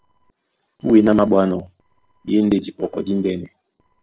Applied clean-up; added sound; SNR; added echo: neural separator model SepFormer DNS4.